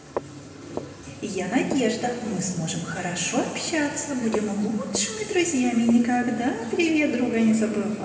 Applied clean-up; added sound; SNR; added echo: none; Walk, footsteps; 16 dB; reverberation time 2.6 s.